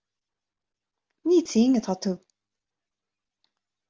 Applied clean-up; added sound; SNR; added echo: none; none; none; none.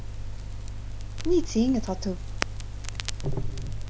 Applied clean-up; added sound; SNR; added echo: none; Crackle; -1 dB; none.